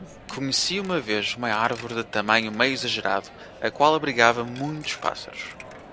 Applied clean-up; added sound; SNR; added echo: none; Coin (dropping); 18 dB; none.